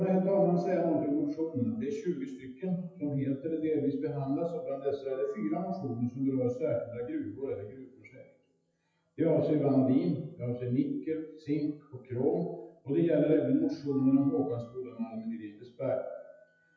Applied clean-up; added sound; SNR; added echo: classical method WPE with log-MMSE.